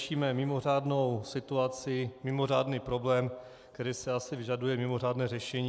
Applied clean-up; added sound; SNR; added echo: none; none; none; none.